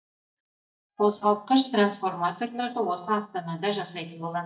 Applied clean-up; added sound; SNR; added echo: neural mask model DeepFilterNet 3.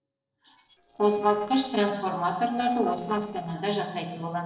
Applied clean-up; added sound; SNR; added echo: neural separator model SepFormer DNS4.